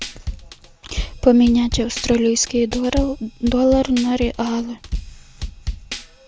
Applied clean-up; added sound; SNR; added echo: none; Drum / Drum kit; 10 dB; none.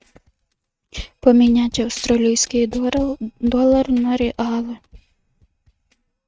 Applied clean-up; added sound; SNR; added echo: neural mask model RNNoise.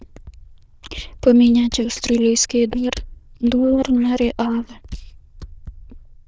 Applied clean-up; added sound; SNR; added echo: neural diffusion model UNIVERSE++.